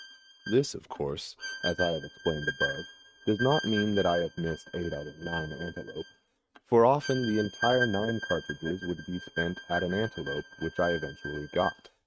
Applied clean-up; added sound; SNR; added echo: neural mask model RNNoise.